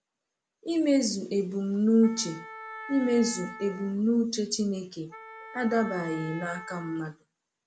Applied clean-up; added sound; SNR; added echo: none; Wind instrument, woodwind instrument; 15 dB; none.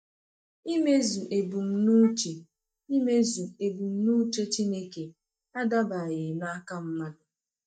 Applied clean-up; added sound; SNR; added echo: neural mask model DeepFilterNet 3.